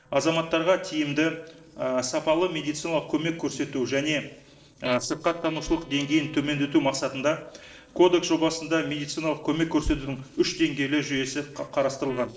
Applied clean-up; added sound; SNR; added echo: neural separator model SepFormer DNS4.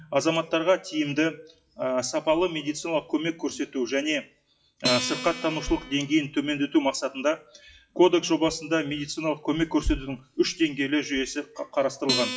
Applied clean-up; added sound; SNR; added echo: classical method WPE with log-MMSE.